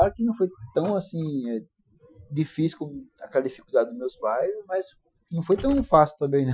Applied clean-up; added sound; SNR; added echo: classical method Wiener filter.